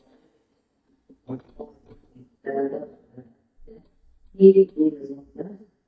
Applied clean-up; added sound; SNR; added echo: neural mask model DeepFilterNet 3.